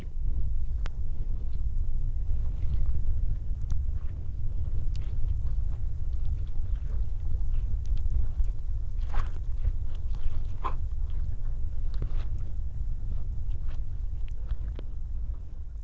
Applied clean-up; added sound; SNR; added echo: neural diffusion model UNIVERSE++.